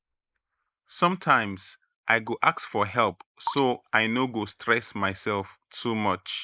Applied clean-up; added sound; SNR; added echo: neural mask model Resemble Enhance denoiser.